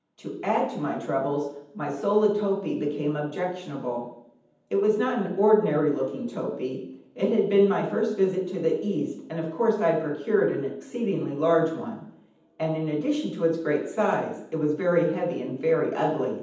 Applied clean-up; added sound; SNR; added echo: none; none; none; reverberation time 0.8 s.